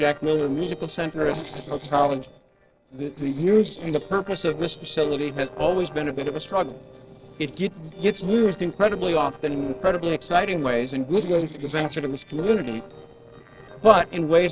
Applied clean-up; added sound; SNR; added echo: neural separator model SepFormer DNS4.